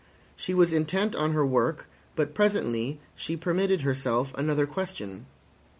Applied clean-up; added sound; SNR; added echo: none; none; none; none.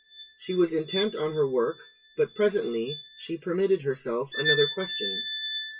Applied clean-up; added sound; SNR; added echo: classical method WPE with log-MMSE.